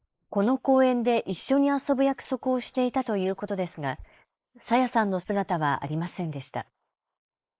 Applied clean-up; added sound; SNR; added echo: neural mask model Resemble Enhance denoiser.